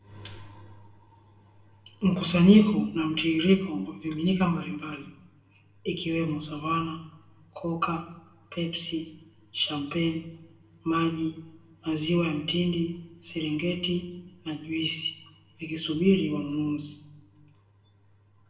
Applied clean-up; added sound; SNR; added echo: none; none; none; reverberation time 0.7 s.